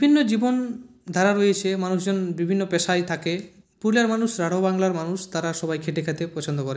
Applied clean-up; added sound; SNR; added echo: none; none; none; none.